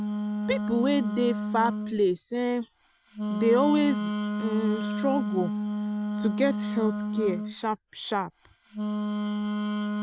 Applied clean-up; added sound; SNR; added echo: none; Wind instrument, woodwind instrument; 2 dB; none.